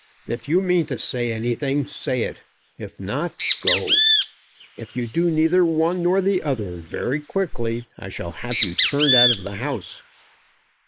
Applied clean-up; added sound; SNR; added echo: neural mask model Resemble Enhance denoiser.